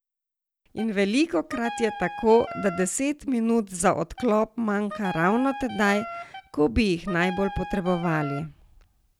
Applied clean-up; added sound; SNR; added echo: none; Wind instrument, woodwind instrument; 12 dB; none.